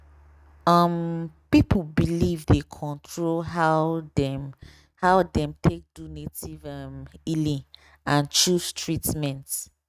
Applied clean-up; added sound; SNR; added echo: neural mask model RNNoise.